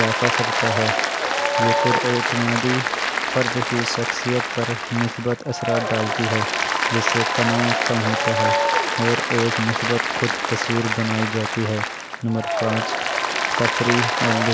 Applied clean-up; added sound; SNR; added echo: none; Applause; -2 dB; none.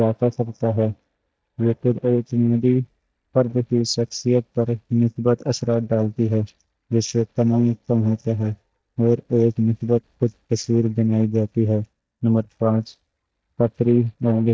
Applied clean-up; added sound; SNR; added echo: neural mask model DeepFilterNet 3.